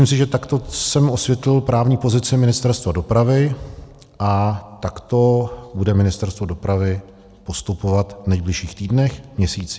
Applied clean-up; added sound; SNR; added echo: none; none; none; none.